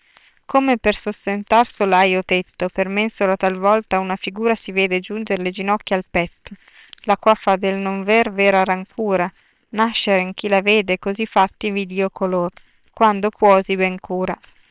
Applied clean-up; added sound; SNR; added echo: neural separator model SepFormer WHAM!.